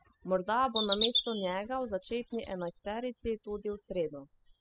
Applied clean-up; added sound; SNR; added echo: classical method spectral subtraction.